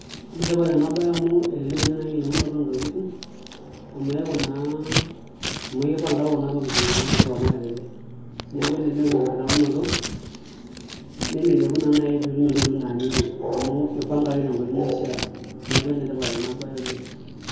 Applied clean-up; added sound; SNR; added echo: none; Scissors; 5 dB; reverberation time 2.3 s.